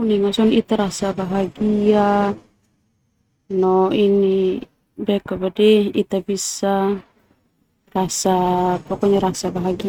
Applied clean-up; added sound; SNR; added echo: neural mask model RNNoise.